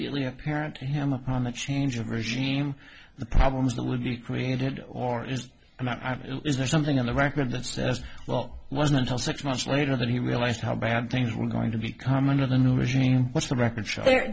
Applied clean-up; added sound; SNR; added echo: none; none; none; none.